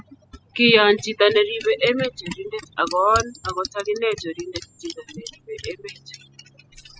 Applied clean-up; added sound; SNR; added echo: classical method spectral subtraction.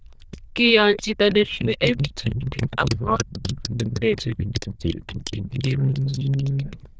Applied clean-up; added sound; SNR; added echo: neural diffusion model UNIVERSE++.